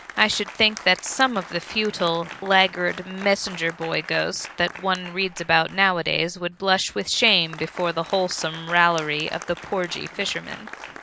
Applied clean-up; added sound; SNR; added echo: none; Applause; 17 dB; none.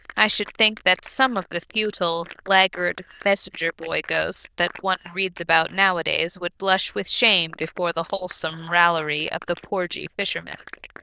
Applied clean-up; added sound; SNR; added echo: neural diffusion model UNIVERSE++.